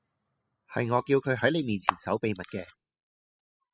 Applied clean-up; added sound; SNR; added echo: classical method spectral subtraction.